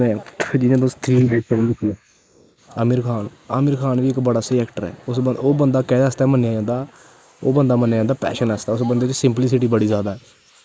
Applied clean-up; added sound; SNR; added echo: neural mask model Resemble Enhance denoiser.